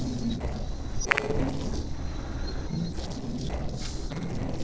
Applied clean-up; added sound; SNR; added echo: neural separator model SepFormer DNS4.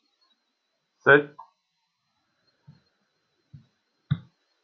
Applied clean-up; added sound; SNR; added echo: none; none; none; none.